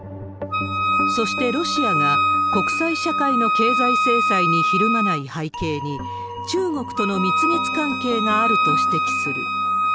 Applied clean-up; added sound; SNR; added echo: none; Wind instrument, woodwind instrument; -3 dB; none.